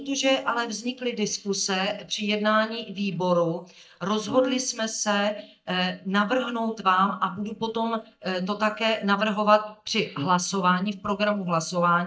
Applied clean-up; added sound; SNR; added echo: neural mask model DeepFilterNet 3.